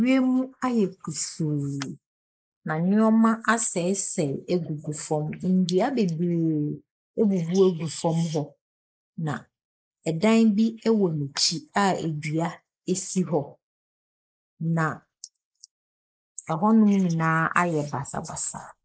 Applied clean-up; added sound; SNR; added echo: neural mask model Resemble Enhance denoiser.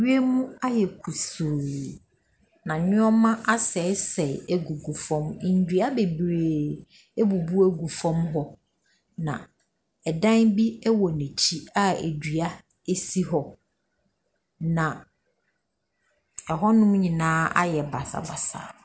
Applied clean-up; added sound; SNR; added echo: none; none; none; none.